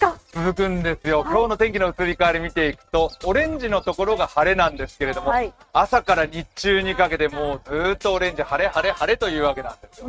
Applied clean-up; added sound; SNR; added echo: neural mask model RNNoise.